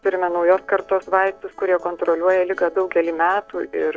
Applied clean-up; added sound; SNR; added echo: neural separator model SepFormer DNS4.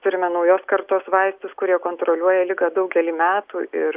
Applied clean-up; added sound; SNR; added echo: none; none; none; none.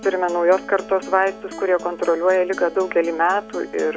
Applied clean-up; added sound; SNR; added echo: none; Acoustic guitar; 17 dB; none.